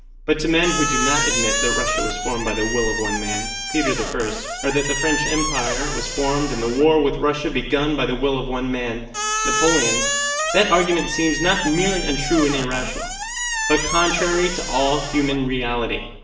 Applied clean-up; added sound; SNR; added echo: none; Squeak; 4 dB; reverberation time 0.8 s.